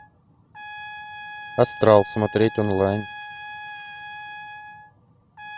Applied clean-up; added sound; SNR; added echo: none; Trumpet; 13 dB; none.